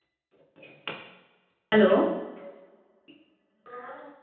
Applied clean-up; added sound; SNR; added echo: none; none; none; reverberation time 0.9 s.